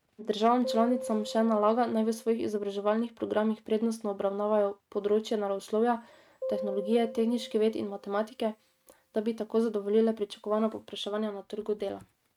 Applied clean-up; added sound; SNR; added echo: neural mask model RNNoise.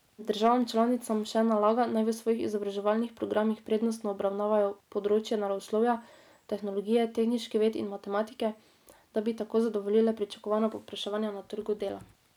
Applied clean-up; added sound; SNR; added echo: none; none; none; none.